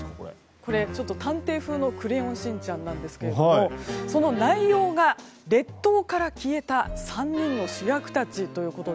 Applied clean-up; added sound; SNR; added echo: none; none; none; none.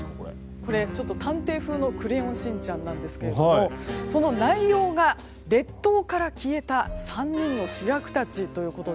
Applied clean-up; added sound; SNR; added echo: none; Piano; 15 dB; none.